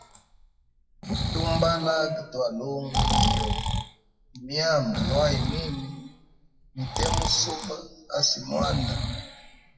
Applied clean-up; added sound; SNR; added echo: classical method WPE with log-MMSE.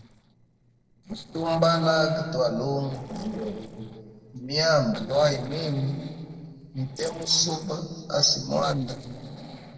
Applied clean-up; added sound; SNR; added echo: neural separator model SepFormer DNS4.